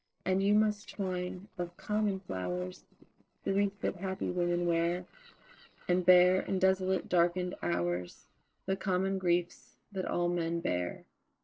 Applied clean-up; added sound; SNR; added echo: neural separator model SepFormer DNS4.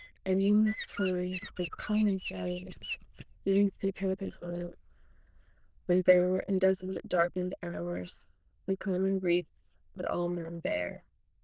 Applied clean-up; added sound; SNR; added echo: neural diffusion model UNIVERSE++.